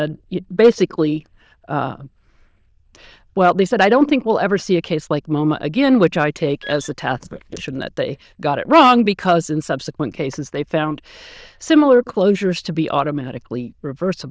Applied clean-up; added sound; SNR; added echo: neural diffusion model UNIVERSE++.